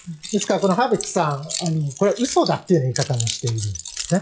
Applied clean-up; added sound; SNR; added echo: classical method log-MMSE.